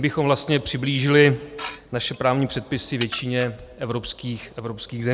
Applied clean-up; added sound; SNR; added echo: none; Dishes, pots, and pans / Glass; 16 dB; none.